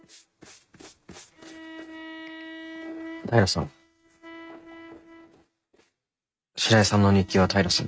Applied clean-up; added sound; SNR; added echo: neural mask model RNNoise.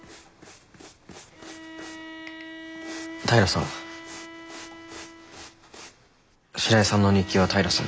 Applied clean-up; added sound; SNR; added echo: none; Bowed string instrument; 15 dB; none.